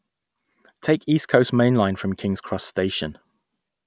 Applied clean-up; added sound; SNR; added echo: none; none; none; none.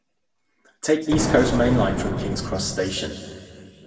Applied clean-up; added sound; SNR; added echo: none; Explosion; 3 dB; reverberation time 2.0 s.